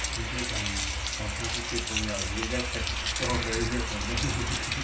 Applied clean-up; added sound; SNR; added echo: none; Rain; 0 dB; reverberation time 0.4 s.